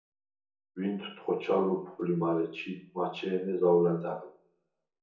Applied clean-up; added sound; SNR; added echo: none; none; none; reverberation time 0.7 s.